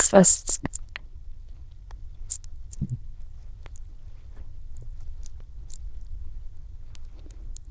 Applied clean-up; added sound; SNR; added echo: neural diffusion model UNIVERSE++.